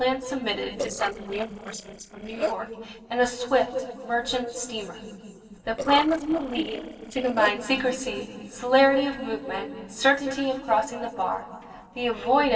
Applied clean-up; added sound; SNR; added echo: neural separator model SepFormer DNS4.